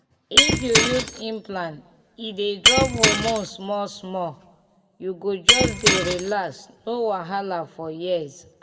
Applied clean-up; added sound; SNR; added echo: none; Shatter; -4 dB; reverberation time 0.8 s.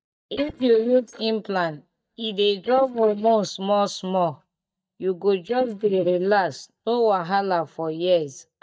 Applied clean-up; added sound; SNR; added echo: neural mask model DeepFilterNet 3.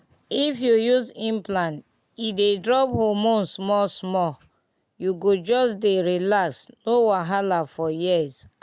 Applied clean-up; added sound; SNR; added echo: none; none; none; none.